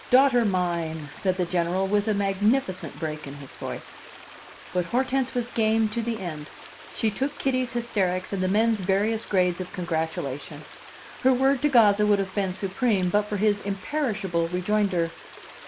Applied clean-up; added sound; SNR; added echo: none; Stream; 19 dB; none.